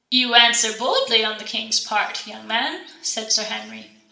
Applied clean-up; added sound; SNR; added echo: none; none; none; reverberation time 0.8 s.